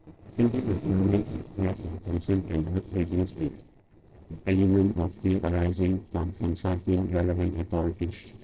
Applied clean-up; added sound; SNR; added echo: neural separator model SepFormer DNS4.